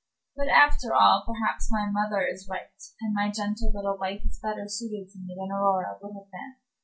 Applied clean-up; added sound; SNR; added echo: none; none; none; reverberation time 0.2 s.